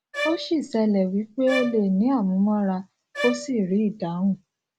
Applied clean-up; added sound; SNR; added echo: none; Bowed string instrument; 11 dB; none.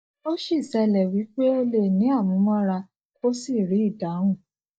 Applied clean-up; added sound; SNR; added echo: neural mask model DeepFilterNet 3.